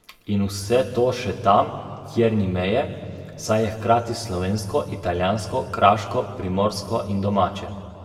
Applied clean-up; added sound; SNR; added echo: none; none; none; reverberation time 2.0 s.